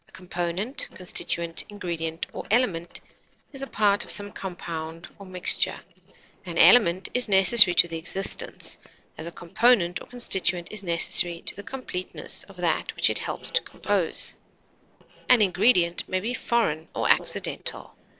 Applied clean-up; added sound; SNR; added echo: neural separator model SepFormer DNS4.